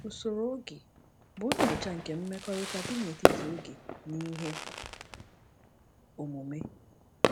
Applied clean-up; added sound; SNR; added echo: none; Fireworks; -4 dB; none.